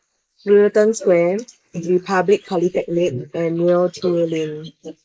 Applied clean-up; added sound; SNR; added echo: neural mask model Resemble Enhance denoiser.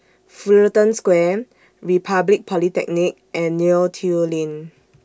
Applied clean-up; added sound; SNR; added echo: none; none; none; none.